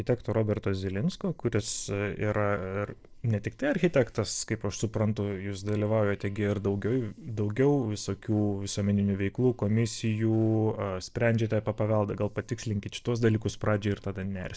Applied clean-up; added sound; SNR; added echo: neural separator model SepFormer DNS4.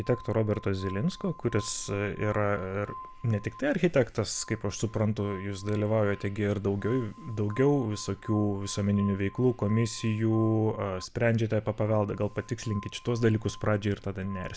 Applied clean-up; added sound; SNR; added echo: none; Glass; 20 dB; none.